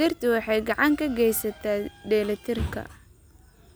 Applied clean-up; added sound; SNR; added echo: none; none; none; none.